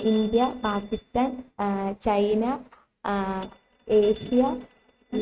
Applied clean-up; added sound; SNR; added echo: neural mask model RNNoise.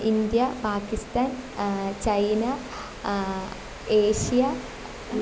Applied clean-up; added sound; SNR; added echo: none; none; none; none.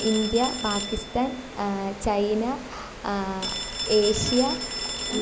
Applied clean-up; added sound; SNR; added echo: none; Telephone; 7 dB; none.